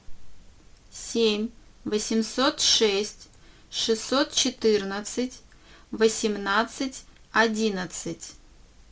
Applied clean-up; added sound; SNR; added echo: none; none; none; none.